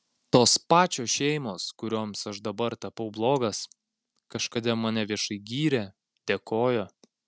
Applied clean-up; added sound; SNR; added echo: none; none; none; none.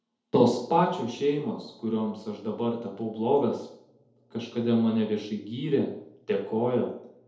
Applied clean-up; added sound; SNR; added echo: none; none; none; reverberation time 2.1 s.